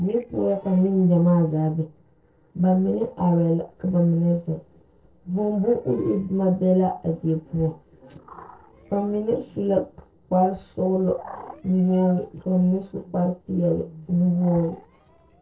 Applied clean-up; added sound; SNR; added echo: neural separator model SepFormer DNS4.